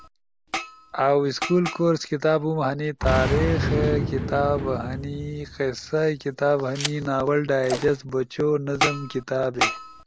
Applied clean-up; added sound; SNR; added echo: none; Boom; 5 dB; none.